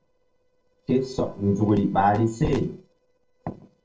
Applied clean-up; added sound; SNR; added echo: neural separator model SepFormer DNS4.